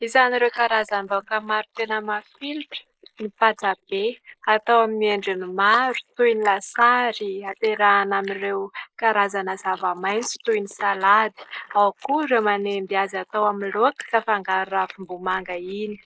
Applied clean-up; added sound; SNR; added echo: neural mask model Resemble Enhance denoiser.